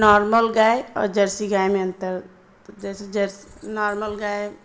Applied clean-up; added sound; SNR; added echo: none; none; none; reverberation time 0.7 s.